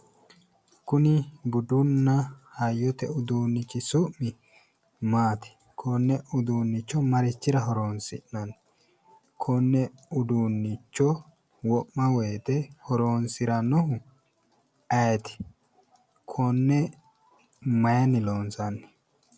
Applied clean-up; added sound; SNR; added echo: none; none; none; none.